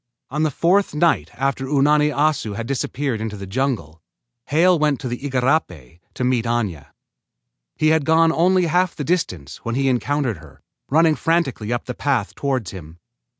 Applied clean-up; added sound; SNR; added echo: none; none; none; none.